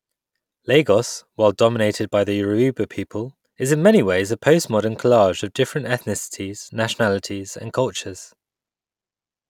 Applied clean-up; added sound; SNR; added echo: none; none; none; none.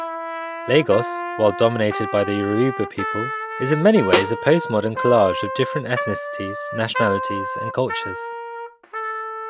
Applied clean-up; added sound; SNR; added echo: none; Trumpet + Snare drum; 6 dB; none.